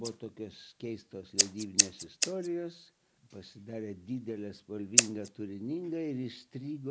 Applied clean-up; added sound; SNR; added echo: none; Scissors; -4 dB; none.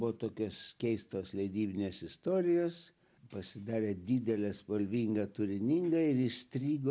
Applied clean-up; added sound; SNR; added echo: none; none; none; none.